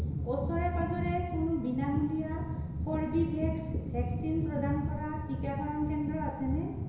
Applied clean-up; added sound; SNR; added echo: none; none; none; reverberation time 1.0 s.